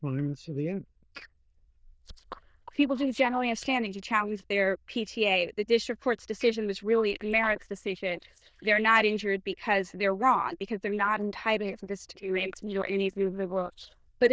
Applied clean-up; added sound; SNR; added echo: neural diffusion model UNIVERSE++.